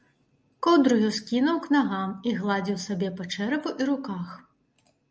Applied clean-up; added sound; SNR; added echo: none; none; none; none.